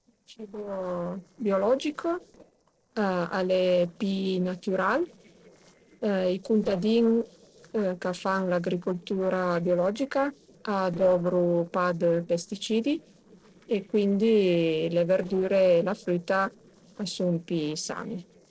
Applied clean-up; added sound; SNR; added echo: neural separator model SepFormer DNS4.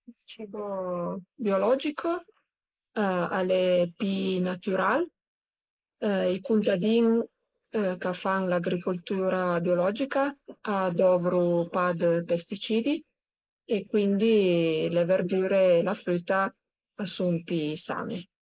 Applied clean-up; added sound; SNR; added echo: neural mask model Resemble Enhance denoiser.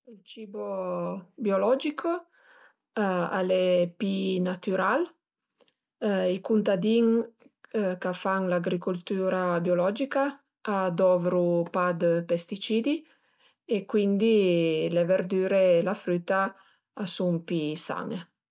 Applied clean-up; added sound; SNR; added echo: none; none; none; none.